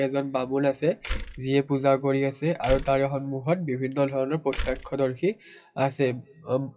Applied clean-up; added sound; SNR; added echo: classical method WPE with log-MMSE.